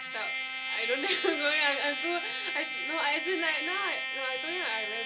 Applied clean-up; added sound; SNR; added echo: none; Trumpet; 1 dB; reverberation time 0.2 s.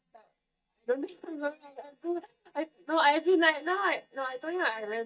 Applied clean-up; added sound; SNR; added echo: neural mask model DeepFilterNet 3.